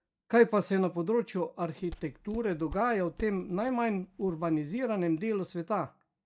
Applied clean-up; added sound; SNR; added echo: neural mask model DeepFilterNet 3.